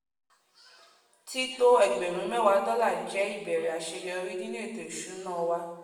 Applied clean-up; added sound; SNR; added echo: none; none; none; reverberation time 1.0 s.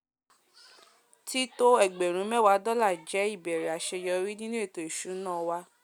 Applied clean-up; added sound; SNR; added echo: none; none; none; none.